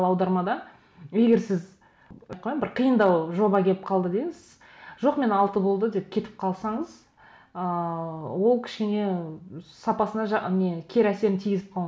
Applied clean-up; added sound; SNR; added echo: none; none; none; none.